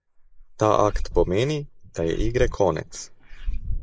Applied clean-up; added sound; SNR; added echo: neural mask model Resemble Enhance denoiser.